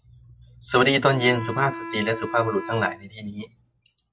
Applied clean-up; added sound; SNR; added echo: none; Wind instrument, woodwind instrument; 12 dB; none.